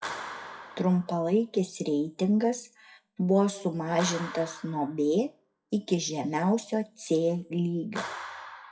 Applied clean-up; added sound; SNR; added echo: classical method WPE with log-MMSE.